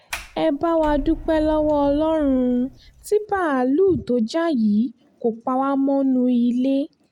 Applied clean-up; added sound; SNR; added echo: none; Sliding door; 15 dB; none.